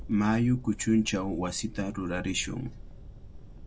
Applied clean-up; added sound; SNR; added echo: none; Fire; 14 dB; none.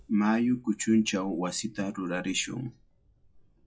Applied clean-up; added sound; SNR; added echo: classical method log-MMSE.